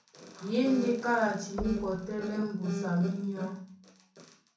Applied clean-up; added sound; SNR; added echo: none; Knock; 16 dB; reverberation time 0.6 s.